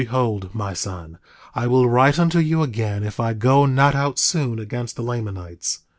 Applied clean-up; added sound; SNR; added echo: none; none; none; none.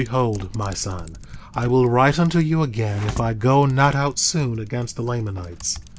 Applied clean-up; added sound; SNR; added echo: none; Typing; 16 dB; none.